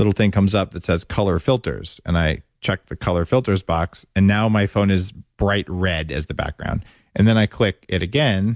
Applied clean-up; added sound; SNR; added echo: none; none; none; none.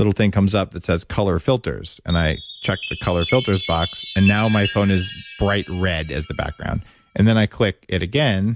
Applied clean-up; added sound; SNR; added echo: none; Chime; 14 dB; none.